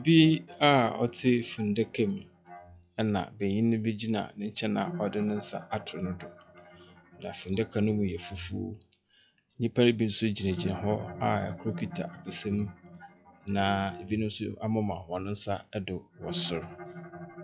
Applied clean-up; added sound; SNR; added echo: classical method log-MMSE.